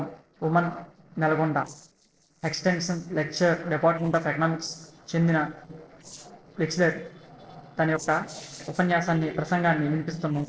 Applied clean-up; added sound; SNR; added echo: neural separator model SepFormer DNS4.